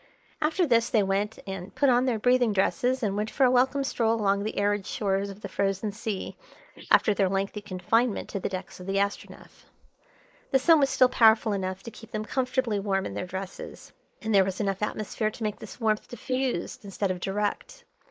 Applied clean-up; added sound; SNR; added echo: neural mask model Resemble Enhance denoiser.